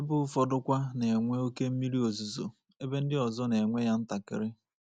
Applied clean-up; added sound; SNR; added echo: none; none; none; none.